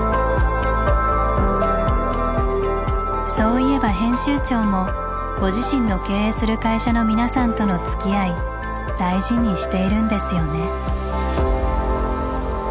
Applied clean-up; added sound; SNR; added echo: none; none; none; none.